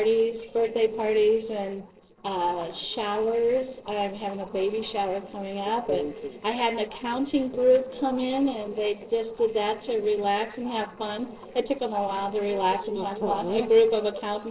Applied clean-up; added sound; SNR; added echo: neural separator model SepFormer DNS4.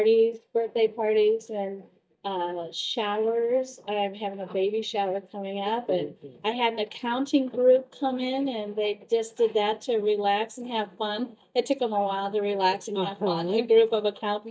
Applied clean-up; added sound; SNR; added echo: neural mask model DeepFilterNet 3.